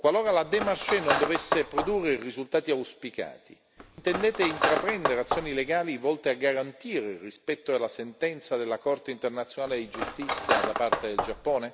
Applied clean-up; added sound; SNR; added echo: none; Cutlery, silverware; 2 dB; none.